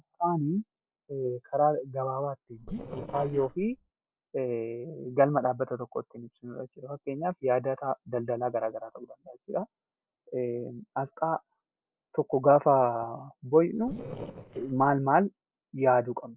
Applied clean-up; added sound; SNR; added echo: neural separator model SepFormer DNS4.